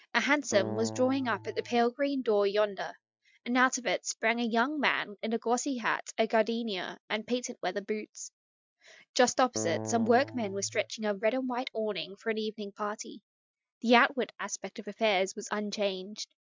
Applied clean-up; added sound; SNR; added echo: classical method Wiener filter.